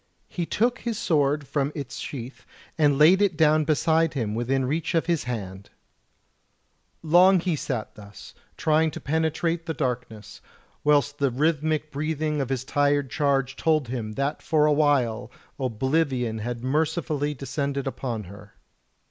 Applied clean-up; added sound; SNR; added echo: none; none; none; none.